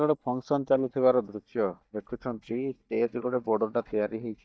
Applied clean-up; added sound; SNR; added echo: neural mask model DeepFilterNet 3.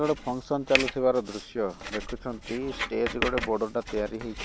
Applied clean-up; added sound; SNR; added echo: none; Writing; 6 dB; none.